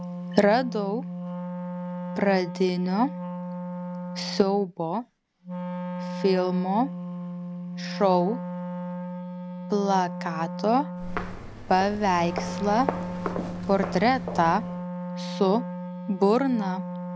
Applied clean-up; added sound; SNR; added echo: none; Walk, footsteps + Wind instrument, woodwind instrument; 6 dB; none.